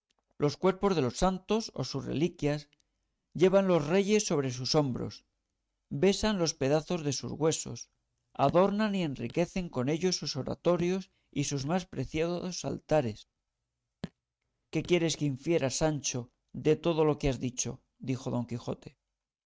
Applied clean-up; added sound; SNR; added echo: neural mask model RNNoise.